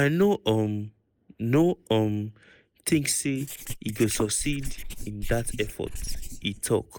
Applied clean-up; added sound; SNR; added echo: neural mask model Resemble Enhance denoiser.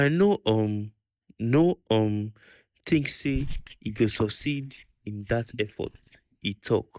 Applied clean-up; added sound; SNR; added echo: neural mask model DeepFilterNet 3.